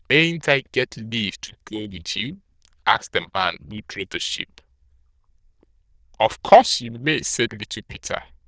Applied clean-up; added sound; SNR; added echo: neural diffusion model UNIVERSE++.